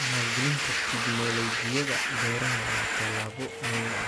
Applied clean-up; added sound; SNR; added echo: none; Domestic sounds, home sounds; -4 dB; none.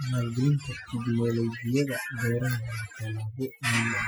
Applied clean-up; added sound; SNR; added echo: classical method Wiener filter.